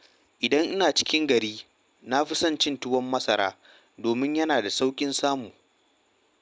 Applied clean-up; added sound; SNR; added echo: none; none; none; none.